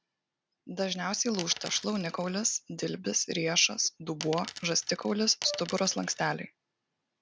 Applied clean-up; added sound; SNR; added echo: none; Brass instrument + Coin (dropping); 13 dB; none.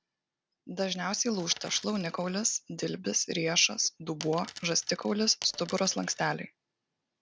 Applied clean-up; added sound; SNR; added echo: neural separator model SepFormer DNS4.